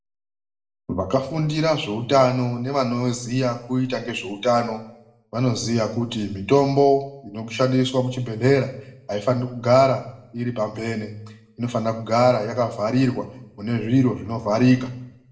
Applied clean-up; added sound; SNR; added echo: none; none; none; reverberation time 0.5 s.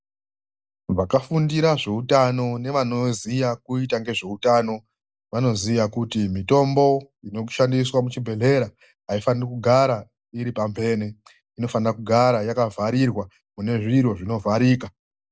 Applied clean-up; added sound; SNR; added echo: none; none; none; none.